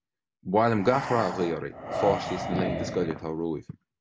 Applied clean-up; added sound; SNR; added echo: none; Breathing; 6 dB; none.